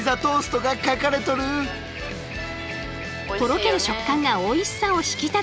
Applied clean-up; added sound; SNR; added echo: none; none; none; none.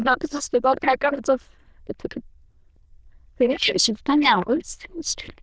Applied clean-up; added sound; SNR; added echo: neural diffusion model UNIVERSE++.